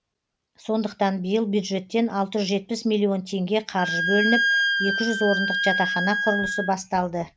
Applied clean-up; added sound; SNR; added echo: none; Wind instrument, woodwind instrument; 0 dB; none.